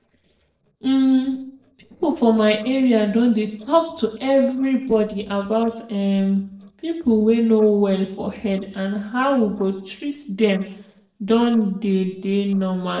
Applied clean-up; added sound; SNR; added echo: neural separator model SepFormer DNS4.